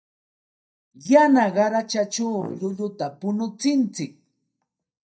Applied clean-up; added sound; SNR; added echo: neural mask model DeepFilterNet 3.